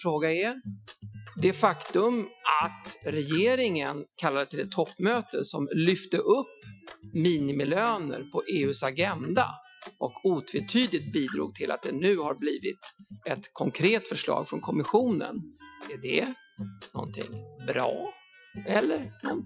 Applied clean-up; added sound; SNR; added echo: classical method Wiener filter.